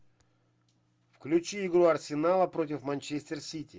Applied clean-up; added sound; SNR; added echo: none; none; none; none.